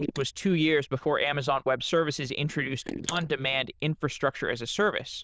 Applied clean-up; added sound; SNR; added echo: neural diffusion model UNIVERSE++.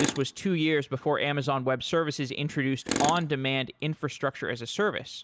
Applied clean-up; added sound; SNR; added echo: none; Tools; 10 dB; none.